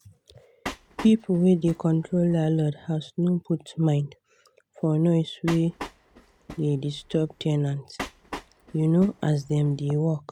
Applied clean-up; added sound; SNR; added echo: none; Train; 16 dB; none.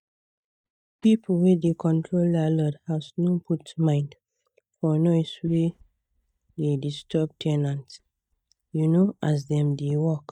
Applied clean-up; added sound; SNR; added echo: neural mask model DeepFilterNet 3.